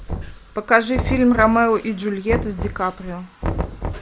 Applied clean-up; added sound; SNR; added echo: none; Knock; 7 dB; none.